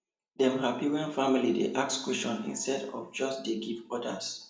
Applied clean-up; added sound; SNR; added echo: none; none; none; reverberation time 0.5 s.